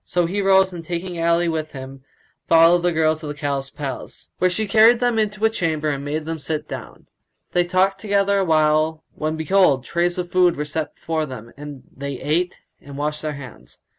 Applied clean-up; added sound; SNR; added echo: none; none; none; none.